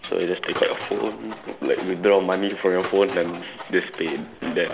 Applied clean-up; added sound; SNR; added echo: none; Tools; 15 dB; none.